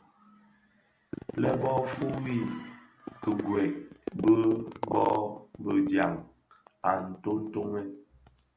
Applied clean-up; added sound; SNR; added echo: none; none; none; none.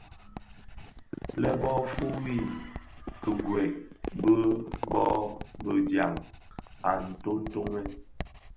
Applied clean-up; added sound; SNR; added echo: none; Writing; 12 dB; none.